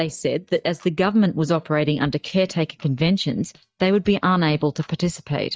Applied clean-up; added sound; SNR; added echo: neural mask model DeepFilterNet 3.